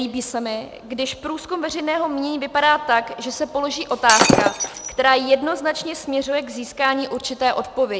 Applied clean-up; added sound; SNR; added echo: none; Shatter; 0 dB; none.